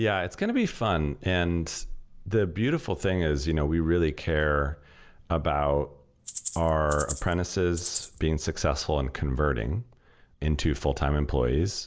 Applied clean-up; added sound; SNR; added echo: none; Rattle (instrument); 11 dB; none.